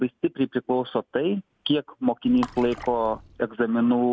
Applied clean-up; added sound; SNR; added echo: none; Water / Splash, splatter; 16 dB; none.